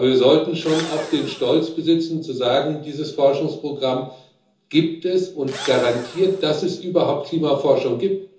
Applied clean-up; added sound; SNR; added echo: none; Engine / Drill; 14 dB; reverberation time 0.6 s.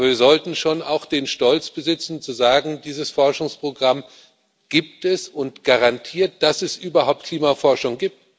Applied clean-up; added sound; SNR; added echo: none; none; none; none.